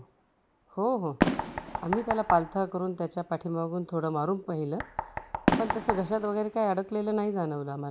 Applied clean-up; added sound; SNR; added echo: none; Fireworks + Knock; 4 dB; none.